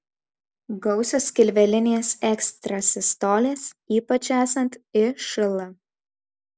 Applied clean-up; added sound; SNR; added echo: none; none; none; none.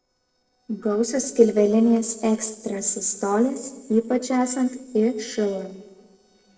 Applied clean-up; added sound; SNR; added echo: neural separator model SepFormer DNS4.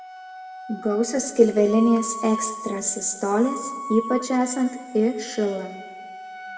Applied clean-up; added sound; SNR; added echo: none; Wind instrument, woodwind instrument; 12 dB; reverberation time 1.4 s.